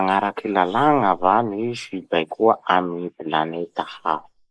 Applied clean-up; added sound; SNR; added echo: neural mask model Resemble Enhance denoiser.